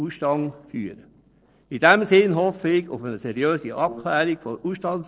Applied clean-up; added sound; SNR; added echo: neural separator model SepFormer DNS4.